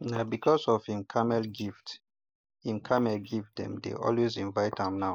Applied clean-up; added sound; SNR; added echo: neural mask model Resemble Enhance denoiser.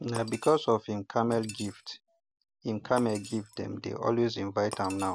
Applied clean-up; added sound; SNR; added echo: none; Shatter; 17 dB; none.